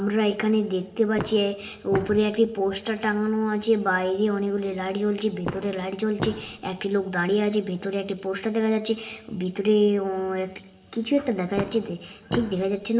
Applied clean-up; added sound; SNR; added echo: none; Walk, footsteps; 10 dB; reverberation time 2.2 s.